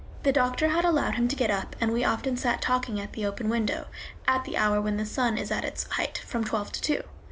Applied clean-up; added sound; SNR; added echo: none; Aircraft; 15 dB; none.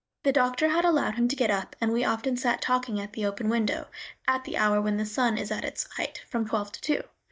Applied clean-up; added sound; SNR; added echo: neural mask model DeepFilterNet 3.